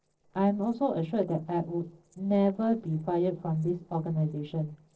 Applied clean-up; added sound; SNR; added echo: neural separator model SepFormer DNS4.